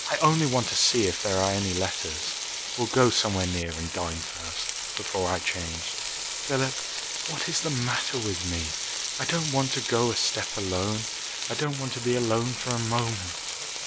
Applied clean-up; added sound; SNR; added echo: none; Frying (food); 4 dB; none.